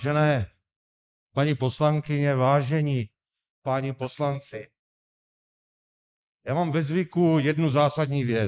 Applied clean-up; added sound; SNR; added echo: neural mask model Resemble Enhance denoiser.